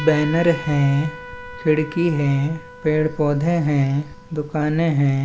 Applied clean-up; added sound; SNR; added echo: none; Trumpet; 17 dB; none.